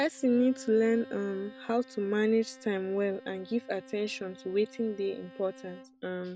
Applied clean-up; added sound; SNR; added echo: none; Bowed string instrument; 20 dB; none.